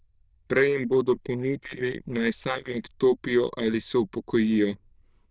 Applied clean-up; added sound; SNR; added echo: neural diffusion model UNIVERSE++.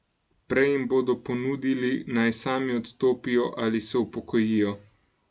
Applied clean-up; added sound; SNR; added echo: none; none; none; none.